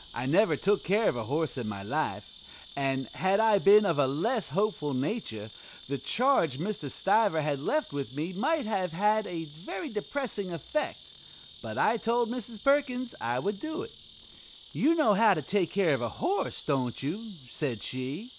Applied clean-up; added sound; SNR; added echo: none; Insect; 4 dB; none.